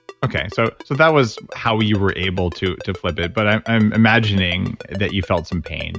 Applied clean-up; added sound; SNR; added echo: none; Ringtone; 18 dB; none.